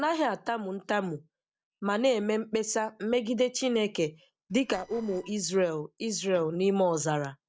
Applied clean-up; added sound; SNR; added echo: neural separator model SepFormer DNS4.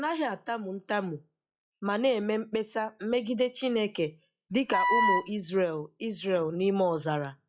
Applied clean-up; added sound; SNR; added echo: classical method log-MMSE.